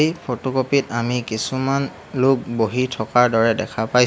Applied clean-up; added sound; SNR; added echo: none; none; none; none.